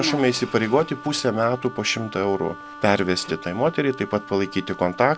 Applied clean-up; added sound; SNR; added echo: none; Wind instrument, woodwind instrument; 16 dB; none.